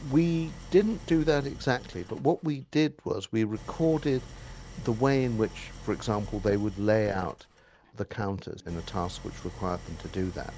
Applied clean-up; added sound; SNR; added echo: none; Idling; 16 dB; none.